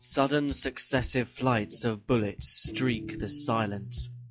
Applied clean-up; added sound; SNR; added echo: classical method log-MMSE.